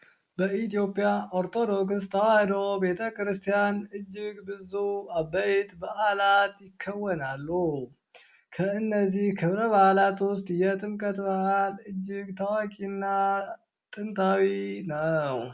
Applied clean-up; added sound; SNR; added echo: none; none; none; none.